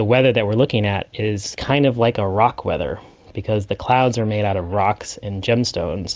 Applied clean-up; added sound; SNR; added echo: neural mask model Resemble Enhance denoiser.